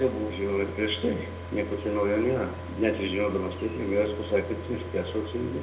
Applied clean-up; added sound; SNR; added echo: none; Car; 10 dB; reverberation time 0.8 s.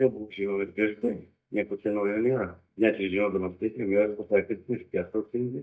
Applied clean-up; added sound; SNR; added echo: neural mask model DeepFilterNet 3.